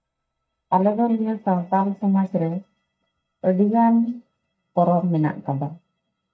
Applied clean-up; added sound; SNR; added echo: neural mask model DeepFilterNet 3.